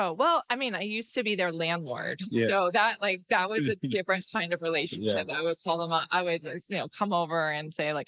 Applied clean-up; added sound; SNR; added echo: neural mask model Resemble Enhance denoiser.